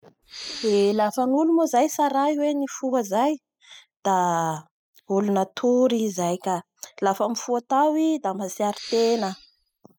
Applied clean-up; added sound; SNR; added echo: classical method spectral subtraction.